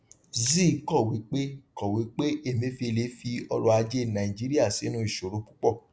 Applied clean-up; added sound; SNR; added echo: none; none; none; none.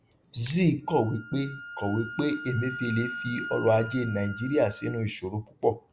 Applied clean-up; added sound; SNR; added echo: none; Wind instrument, woodwind instrument; 12 dB; none.